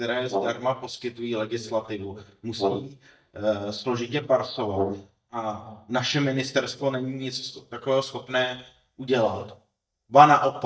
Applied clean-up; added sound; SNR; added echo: neural mask model DeepFilterNet 3.